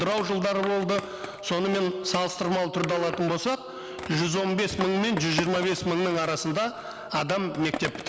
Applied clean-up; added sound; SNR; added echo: none; Glass + Skateboard; 12 dB; none.